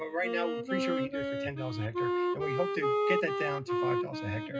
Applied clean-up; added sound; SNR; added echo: classical method WPE with log-MMSE.